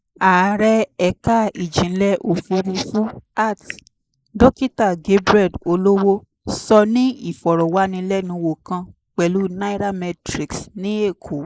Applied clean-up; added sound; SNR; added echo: neural mask model Resemble Enhance denoiser.